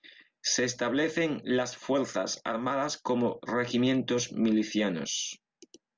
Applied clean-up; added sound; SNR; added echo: none; none; none; none.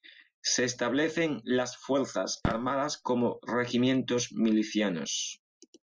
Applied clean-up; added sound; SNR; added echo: classical method Wiener filter.